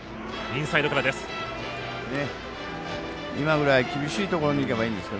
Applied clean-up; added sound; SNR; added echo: none; none; none; none.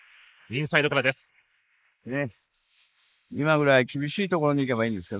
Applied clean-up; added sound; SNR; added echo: neural mask model Resemble Enhance denoiser.